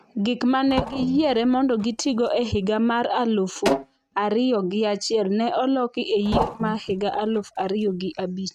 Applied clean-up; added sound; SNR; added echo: neural mask model RNNoise.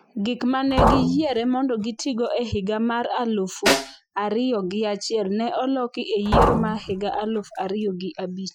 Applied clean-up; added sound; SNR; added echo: classical method Wiener filter.